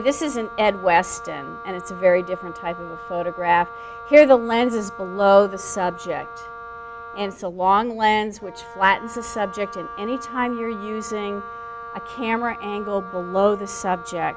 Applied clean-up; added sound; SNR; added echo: none; Wind instrument, woodwind instrument; 14 dB; none.